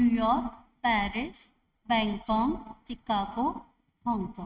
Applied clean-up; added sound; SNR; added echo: neural mask model RNNoise.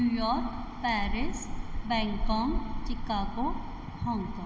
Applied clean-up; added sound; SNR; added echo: none; Wind; 1 dB; none.